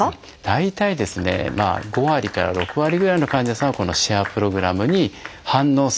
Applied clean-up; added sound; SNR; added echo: none; Applause / Clapping; 17 dB; none.